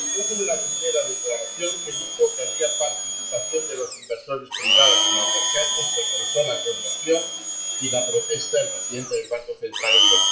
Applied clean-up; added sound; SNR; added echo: classical method WPE with log-MMSE.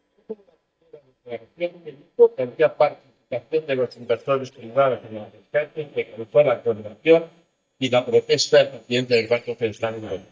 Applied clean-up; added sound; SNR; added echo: neural mask model DeepFilterNet 3.